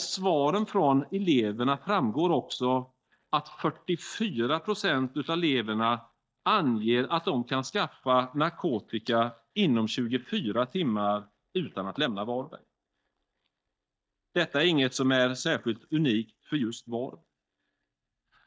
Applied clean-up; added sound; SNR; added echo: neural mask model DeepFilterNet 3.